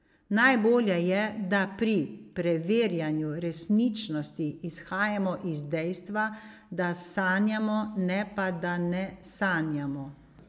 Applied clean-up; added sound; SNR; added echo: none; none; none; none.